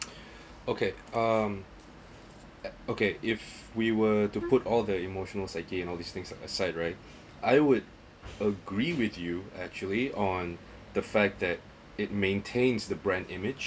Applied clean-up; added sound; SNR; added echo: none; Wind instrument, woodwind instrument; 10 dB; none.